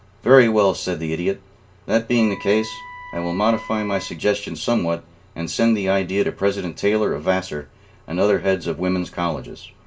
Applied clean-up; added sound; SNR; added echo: none; Wind instrument, woodwind instrument; 16 dB; reverberation time 0.2 s.